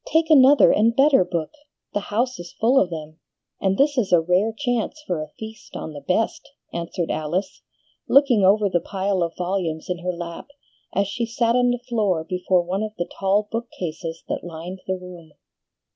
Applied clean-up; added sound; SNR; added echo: none; none; none; none.